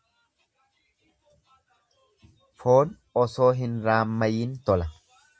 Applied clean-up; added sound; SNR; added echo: none; none; none; none.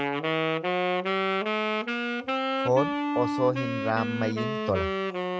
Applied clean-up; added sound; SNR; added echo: none; Wind instrument, woodwind instrument; -3 dB; none.